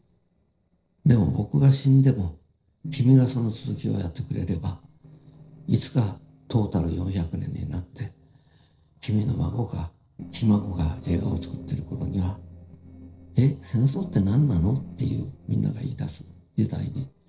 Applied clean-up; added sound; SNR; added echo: neural separator model SepFormer DNS4.